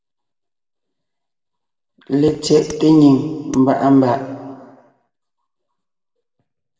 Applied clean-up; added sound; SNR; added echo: none; Tap; 19 dB; reverberation time 1.5 s.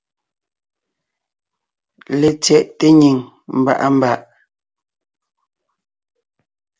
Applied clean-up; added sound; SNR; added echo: none; none; none; none.